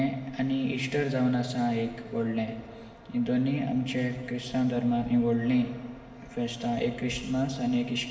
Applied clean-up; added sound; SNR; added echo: none; none; none; reverberation time 1.7 s.